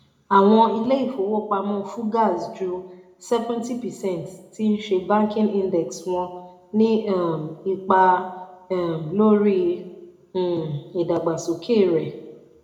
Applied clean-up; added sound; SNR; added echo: none; none; none; reverberation time 0.6 s.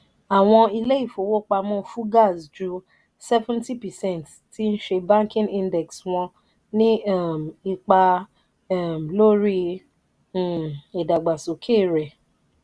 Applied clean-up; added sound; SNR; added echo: none; none; none; none.